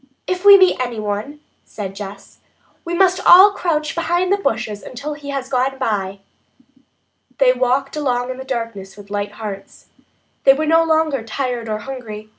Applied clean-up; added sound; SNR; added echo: none; none; none; none.